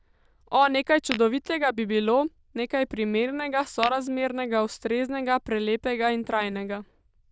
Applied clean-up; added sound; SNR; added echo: neural diffusion model UNIVERSE++.